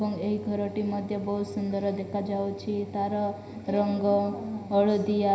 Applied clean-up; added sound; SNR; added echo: none; none; none; reverberation time 0.9 s.